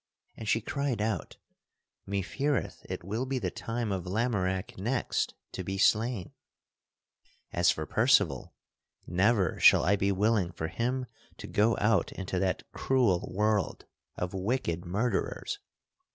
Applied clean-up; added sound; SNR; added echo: none; none; none; none.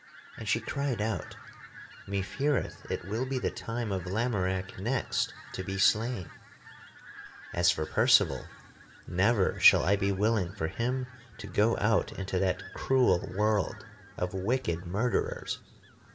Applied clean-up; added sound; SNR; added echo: none; Fowl; 20 dB; reverberation time 0.5 s.